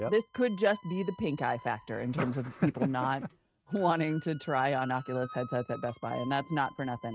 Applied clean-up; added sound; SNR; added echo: neural mask model RNNoise.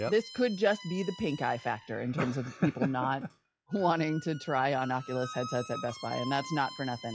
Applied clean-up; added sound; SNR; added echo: classical method log-MMSE.